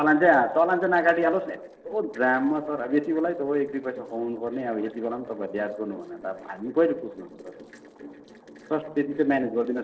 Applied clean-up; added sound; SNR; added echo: neural separator model SepFormer DNS4.